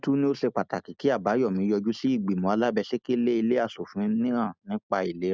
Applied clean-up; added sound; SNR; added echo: none; none; none; none.